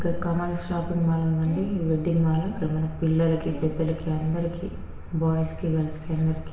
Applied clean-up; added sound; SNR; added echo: none; none; none; reverberation time 0.9 s.